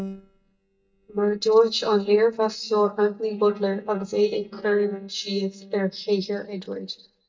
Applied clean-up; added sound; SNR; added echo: neural mask model DeepFilterNet 3.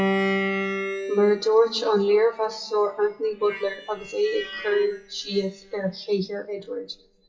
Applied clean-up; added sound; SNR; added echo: classical method WPE with log-MMSE.